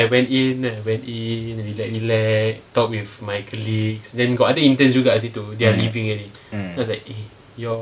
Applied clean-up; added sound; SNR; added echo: none; none; none; none.